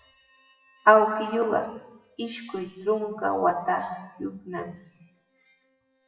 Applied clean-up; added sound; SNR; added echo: classical method WPE with log-MMSE.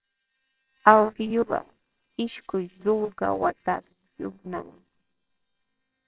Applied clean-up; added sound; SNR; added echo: neural separator model SepFormer WHAMR!.